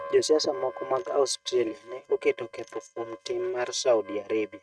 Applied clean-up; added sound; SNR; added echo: neural mask model RNNoise.